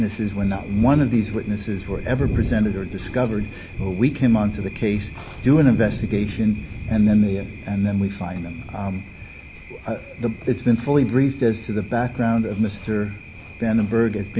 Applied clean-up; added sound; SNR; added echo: none; Thunder; 10 dB; none.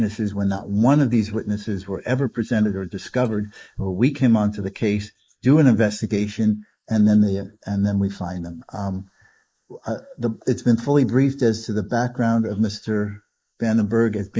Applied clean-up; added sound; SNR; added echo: neural mask model Resemble Enhance denoiser.